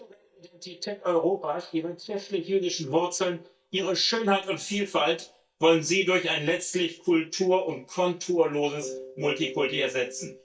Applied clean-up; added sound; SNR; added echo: neural mask model DeepFilterNet 3.